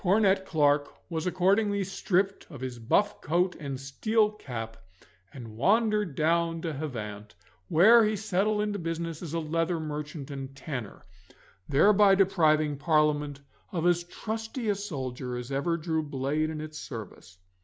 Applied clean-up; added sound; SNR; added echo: none; none; none; none.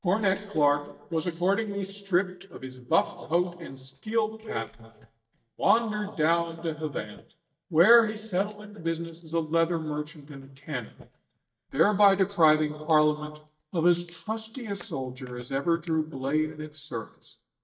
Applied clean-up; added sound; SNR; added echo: neural mask model DeepFilterNet 3.